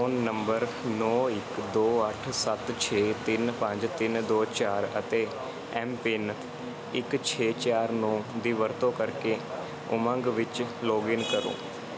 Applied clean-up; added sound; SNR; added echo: none; Wind instrument, woodwind instrument; 17 dB; none.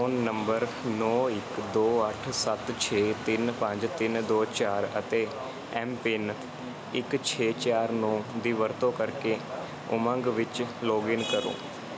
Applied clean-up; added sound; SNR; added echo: none; none; none; none.